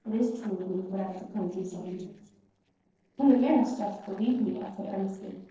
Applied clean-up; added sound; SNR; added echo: neural separator model SepFormer DNS4.